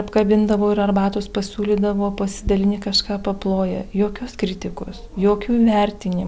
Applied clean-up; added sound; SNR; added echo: none; none; none; none.